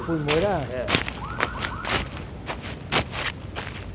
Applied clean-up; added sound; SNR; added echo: none; Walk, footsteps; -3 dB; none.